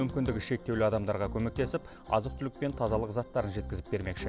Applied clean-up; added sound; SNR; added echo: none; none; none; none.